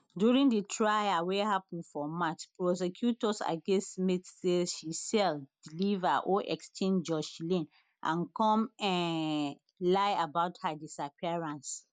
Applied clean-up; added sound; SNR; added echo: none; none; none; none.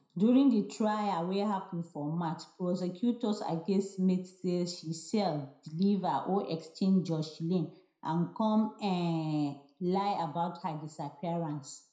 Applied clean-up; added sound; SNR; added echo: none; none; none; reverberation time 0.4 s.